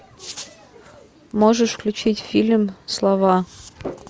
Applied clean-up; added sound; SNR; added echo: none; none; none; none.